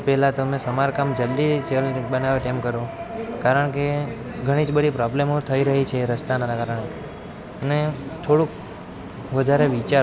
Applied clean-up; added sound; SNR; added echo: none; none; none; none.